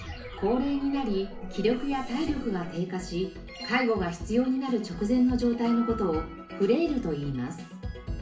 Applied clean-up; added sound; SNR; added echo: none; none; none; reverberation time 0.4 s.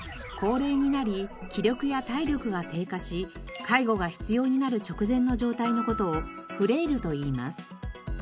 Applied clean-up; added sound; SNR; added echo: none; none; none; none.